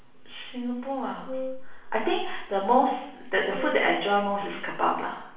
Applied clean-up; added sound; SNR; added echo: none; Wind instrument, woodwind instrument; 8 dB; reverberation time 0.7 s.